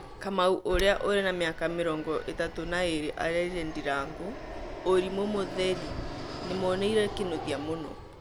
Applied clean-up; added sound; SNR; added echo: none; Fixed-wing aircraft, airplane; 9 dB; none.